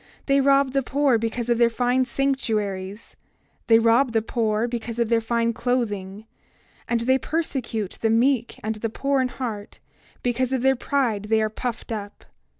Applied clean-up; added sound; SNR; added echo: none; none; none; none.